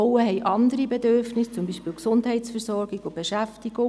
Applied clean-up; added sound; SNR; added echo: none; none; none; none.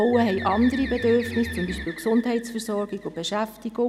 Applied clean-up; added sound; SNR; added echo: none; Bowed string instrument + Bird; 12 dB; none.